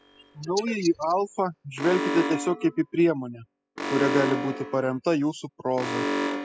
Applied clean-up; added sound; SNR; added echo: classical method spectral subtraction.